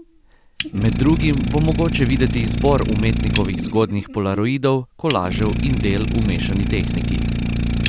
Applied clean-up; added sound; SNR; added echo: none; Idling; 1 dB; none.